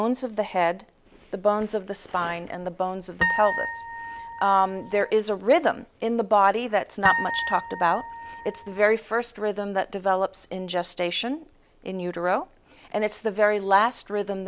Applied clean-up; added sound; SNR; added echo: none; Harp; 5 dB; none.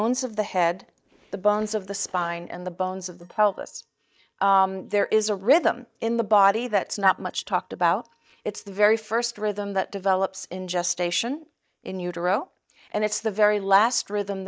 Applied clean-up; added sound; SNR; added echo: neural mask model DeepFilterNet 3.